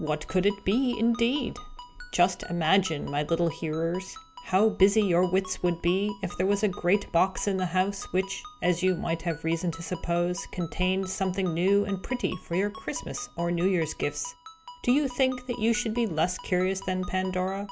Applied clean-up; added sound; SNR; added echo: none; Ringtone; 19 dB; none.